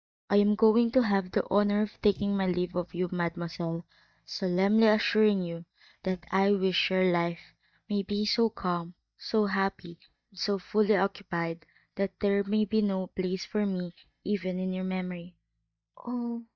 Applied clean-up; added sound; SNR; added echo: neural mask model DeepFilterNet 3.